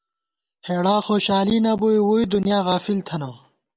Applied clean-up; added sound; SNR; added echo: none; none; none; none.